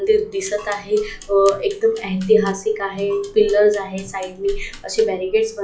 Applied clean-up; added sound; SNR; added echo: classical method log-MMSE.